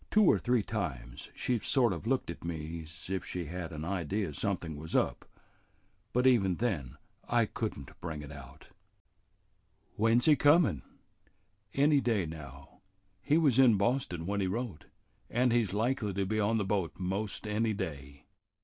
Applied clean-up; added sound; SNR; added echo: none; none; none; none.